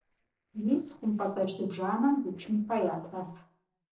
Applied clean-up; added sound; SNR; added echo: neural separator model SepFormer DNS4.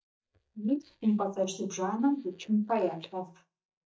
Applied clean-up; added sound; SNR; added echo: neural mask model DeepFilterNet 3.